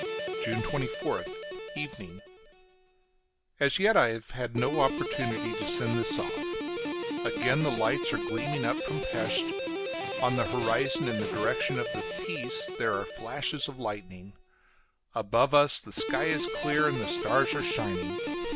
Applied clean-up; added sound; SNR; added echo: none; Guitar; 3 dB; none.